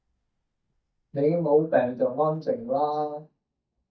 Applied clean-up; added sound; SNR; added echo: neural mask model DeepFilterNet 3.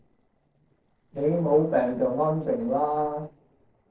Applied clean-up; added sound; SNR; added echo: neural separator model SepFormer DNS4.